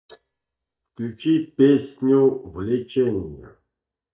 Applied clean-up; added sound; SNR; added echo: neural mask model DeepFilterNet 3.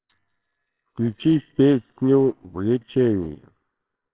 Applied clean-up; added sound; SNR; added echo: neural separator model SepFormer WHAMR!.